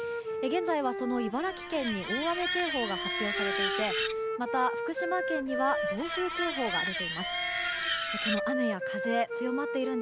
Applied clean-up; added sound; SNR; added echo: none; Wind instrument, woodwind instrument + Screech; 0 dB; none.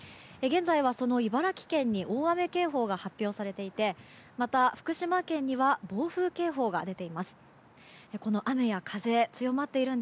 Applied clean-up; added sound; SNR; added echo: none; none; none; none.